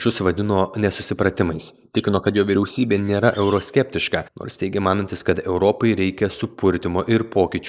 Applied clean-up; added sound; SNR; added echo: neural mask model Resemble Enhance denoiser.